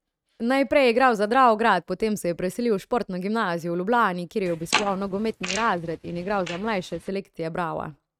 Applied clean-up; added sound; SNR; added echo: neural mask model RNNoise.